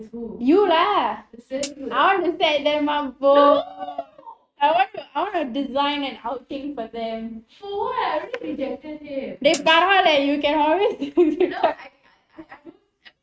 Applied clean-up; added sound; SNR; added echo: neural mask model RNNoise.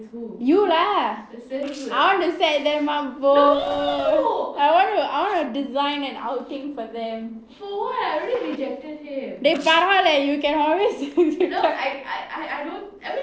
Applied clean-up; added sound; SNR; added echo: neural separator model SepFormer DNS4.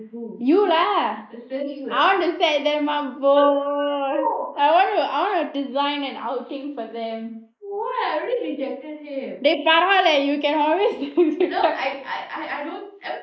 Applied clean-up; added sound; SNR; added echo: neural mask model Resemble Enhance denoiser.